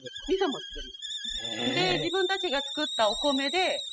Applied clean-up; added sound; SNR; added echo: classical method spectral subtraction.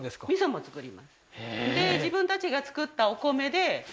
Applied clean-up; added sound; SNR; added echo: none; none; none; none.